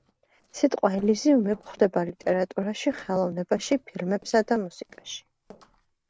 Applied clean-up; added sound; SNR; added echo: neural separator model SepFormer DNS4.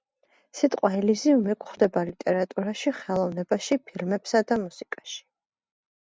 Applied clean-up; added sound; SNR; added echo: none; none; none; none.